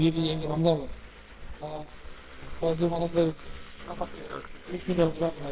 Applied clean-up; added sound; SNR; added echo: neural separator model SepFormer WHAMR!.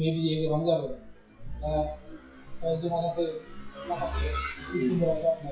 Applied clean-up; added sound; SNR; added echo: classical method WPE with log-MMSE.